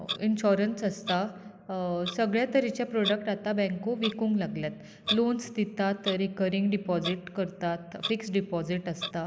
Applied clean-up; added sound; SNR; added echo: none; Clock; 12 dB; none.